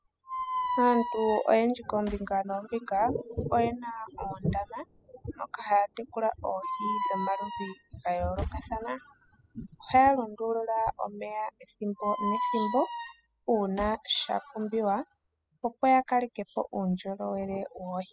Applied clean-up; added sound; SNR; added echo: classical method spectral subtraction.